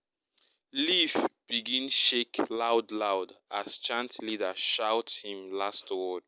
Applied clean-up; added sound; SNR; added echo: none; none; none; none.